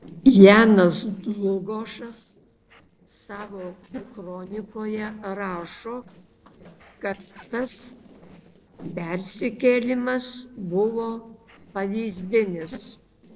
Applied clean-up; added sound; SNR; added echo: neural separator model SepFormer DNS4.